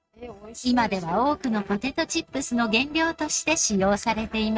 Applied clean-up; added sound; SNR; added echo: neural mask model RNNoise.